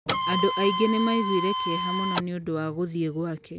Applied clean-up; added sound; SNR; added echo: none; Printer; 1 dB; none.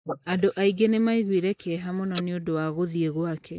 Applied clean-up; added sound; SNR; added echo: neural mask model Resemble Enhance denoiser.